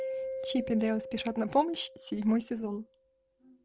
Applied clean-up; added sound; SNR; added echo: none; Mallet percussion; 10 dB; none.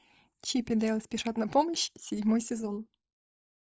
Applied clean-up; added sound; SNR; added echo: neural mask model Resemble Enhance denoiser.